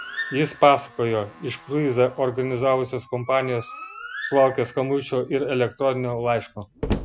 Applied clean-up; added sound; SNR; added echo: none; Bird + Slam; 13 dB; none.